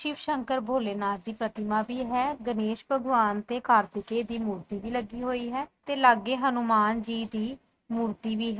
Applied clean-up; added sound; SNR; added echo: neural mask model RNNoise.